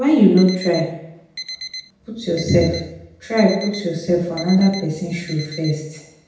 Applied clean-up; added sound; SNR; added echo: none; Alarm; 16 dB; reverberation time 0.8 s.